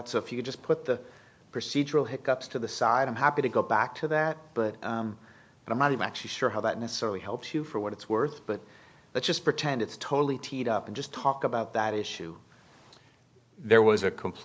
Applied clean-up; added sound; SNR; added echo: none; none; none; none.